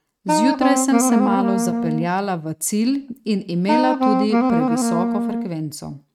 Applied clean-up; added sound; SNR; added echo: neural mask model RNNoise.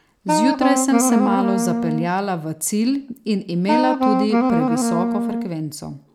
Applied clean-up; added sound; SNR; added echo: none; Wind instrument, woodwind instrument; -3 dB; none.